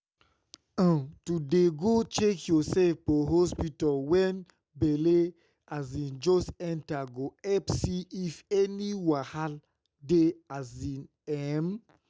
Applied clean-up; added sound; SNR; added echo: none; none; none; none.